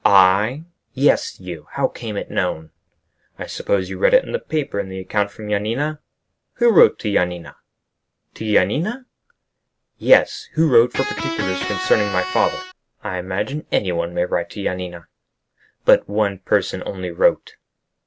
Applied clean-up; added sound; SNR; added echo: none; Electric guitar; 5 dB; none.